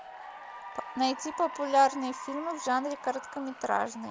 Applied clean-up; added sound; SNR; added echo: none; Applause / Cheering; 12 dB; none.